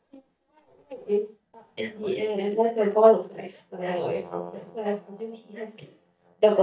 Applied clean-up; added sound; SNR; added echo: neural mask model DeepFilterNet 3.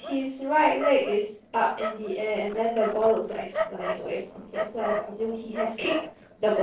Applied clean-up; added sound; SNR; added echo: neural separator model SepFormer DNS4.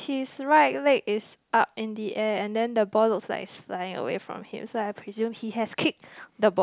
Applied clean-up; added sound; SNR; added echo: none; none; none; none.